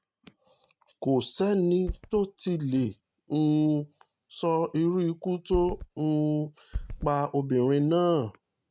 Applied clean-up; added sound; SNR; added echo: neural mask model RNNoise.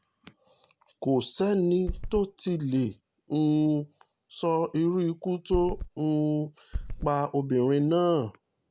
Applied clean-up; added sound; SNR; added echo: none; Run; 6 dB; none.